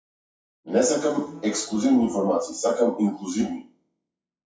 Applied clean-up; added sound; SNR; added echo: classical method WPE with log-MMSE.